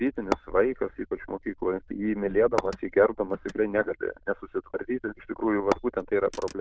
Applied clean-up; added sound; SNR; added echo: neural diffusion model UNIVERSE++.